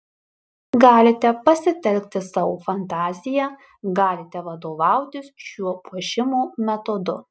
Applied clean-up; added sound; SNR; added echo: none; none; none; none.